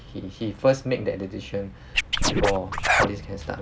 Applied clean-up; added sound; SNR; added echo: none; Scratching (performance technique); -5 dB; none.